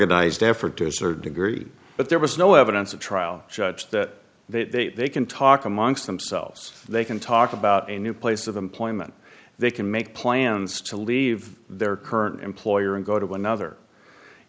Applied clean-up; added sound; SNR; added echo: none; none; none; none.